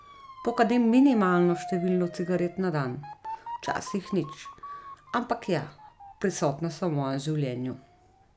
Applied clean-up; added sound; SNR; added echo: none; Motor vehicle (road) / Siren; 15 dB; none.